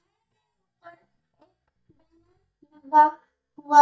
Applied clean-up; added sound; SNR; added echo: neural mask model DeepFilterNet 3.